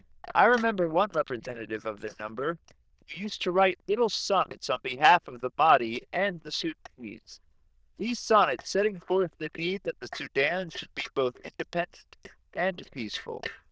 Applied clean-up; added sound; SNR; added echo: neural diffusion model UNIVERSE++.